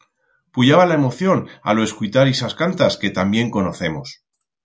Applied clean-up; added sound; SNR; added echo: none; none; none; none.